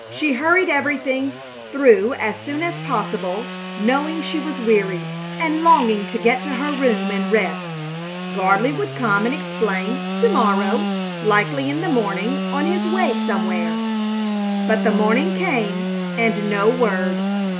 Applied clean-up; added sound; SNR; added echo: none; Sawing / Engine; 4 dB; none.